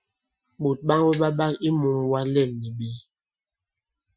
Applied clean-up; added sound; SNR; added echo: classical method Wiener filter.